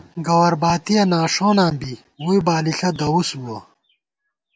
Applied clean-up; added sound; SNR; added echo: none; none; none; none.